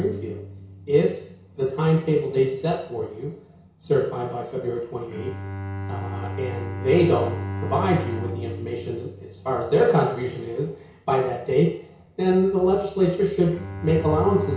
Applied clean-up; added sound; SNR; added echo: none; Bowed string instrument; 11 dB; reverberation time 0.6 s.